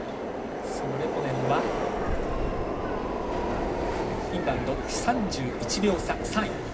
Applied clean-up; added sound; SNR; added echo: none; Subway, metro, underground; -3 dB; reverberation time 0.4 s.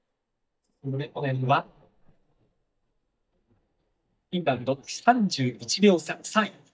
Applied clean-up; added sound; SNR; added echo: neural mask model DeepFilterNet 3.